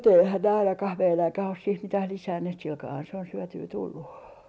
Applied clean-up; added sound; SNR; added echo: none; none; none; none.